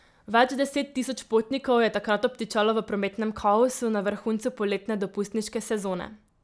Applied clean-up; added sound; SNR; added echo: none; none; none; none.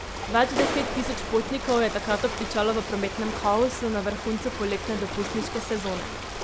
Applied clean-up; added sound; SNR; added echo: none; Ocean + Clapping; 5 dB; none.